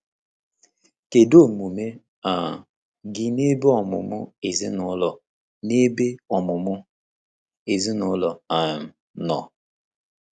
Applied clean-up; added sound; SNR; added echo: none; none; none; none.